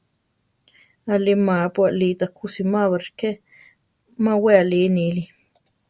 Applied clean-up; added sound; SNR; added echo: none; none; none; none.